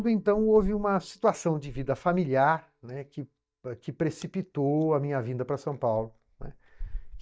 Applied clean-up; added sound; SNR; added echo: neural mask model DeepFilterNet 3.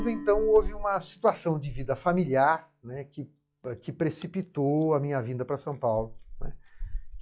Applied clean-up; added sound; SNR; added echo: classical method log-MMSE.